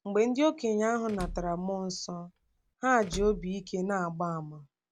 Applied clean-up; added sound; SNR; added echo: none; Door / Car; 15 dB; none.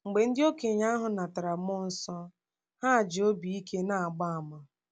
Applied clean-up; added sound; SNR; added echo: none; none; none; none.